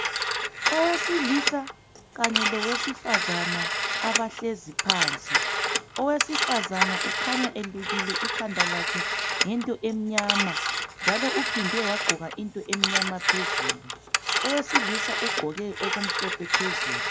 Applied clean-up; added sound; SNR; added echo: none; Telephone; -3 dB; none.